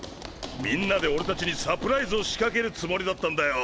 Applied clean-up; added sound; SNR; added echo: none; Run + Buzz; 11 dB; none.